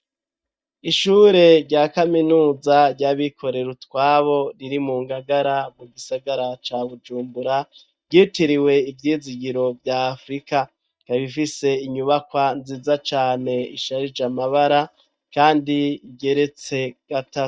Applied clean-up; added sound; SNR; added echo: neural mask model DeepFilterNet 3.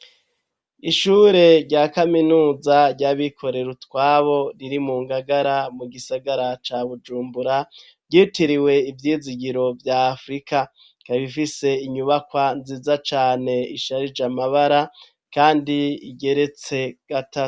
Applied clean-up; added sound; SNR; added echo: none; none; none; none.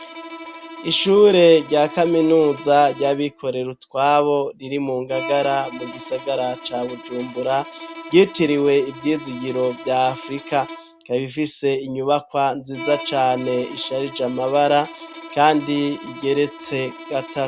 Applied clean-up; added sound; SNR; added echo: none; Bowed string instrument; 16 dB; none.